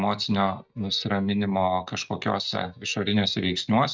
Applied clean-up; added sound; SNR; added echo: neural mask model DeepFilterNet 3.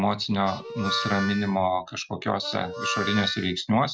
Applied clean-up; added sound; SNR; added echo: classical method Wiener filter.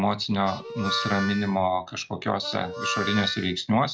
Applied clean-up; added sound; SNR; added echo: classical method log-MMSE.